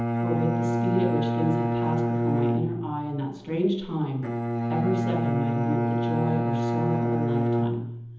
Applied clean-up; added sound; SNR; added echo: none; Bowed string instrument; -3 dB; reverberation time 1.3 s.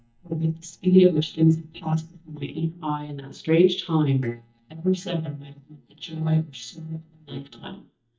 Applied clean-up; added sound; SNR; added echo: neural mask model DeepFilterNet 3.